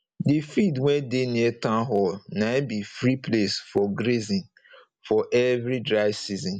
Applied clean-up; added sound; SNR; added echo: none; none; none; none.